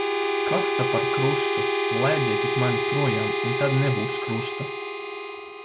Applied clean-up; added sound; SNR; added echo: none; Harmonica; -3 dB; none.